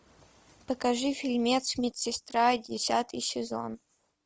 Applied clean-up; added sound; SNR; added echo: none; none; none; none.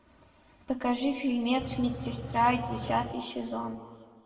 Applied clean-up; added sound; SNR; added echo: none; Engine / Truck / Car; 8 dB; reverberation time 1.6 s.